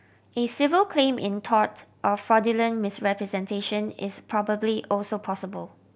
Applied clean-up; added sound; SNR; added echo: none; none; none; none.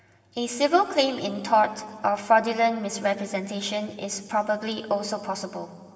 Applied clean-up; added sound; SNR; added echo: none; none; none; reverberation time 2.4 s.